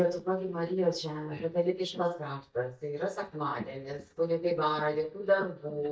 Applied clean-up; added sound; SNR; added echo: neural mask model DeepFilterNet 3.